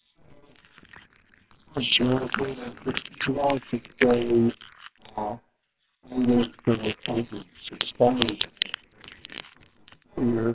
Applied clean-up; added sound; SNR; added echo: neural separator model SepFormer WHAMR!.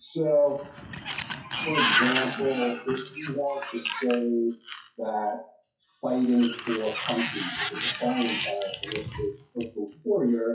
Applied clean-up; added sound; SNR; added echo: classical method WPE with log-MMSE.